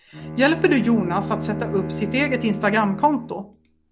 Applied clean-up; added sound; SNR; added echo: none; Bowed string instrument; 9 dB; none.